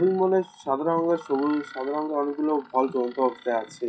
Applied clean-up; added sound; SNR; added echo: classical method WPE with log-MMSE.